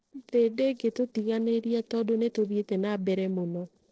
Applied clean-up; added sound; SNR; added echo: neural separator model SepFormer DNS4.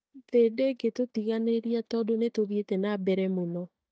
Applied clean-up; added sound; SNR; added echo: neural mask model DeepFilterNet 3.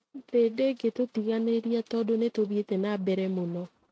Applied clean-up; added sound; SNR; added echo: neural mask model RNNoise.